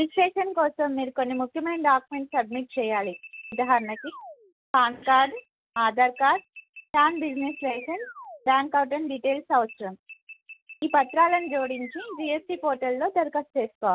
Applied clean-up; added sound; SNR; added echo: none; Alarm; 19 dB; none.